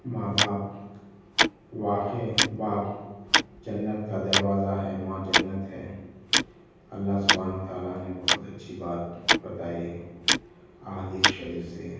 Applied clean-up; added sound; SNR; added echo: none; Tick-tock; -2 dB; reverberation time 1.3 s.